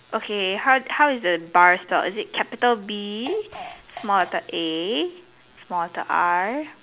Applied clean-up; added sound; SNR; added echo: none; Fart; 16 dB; none.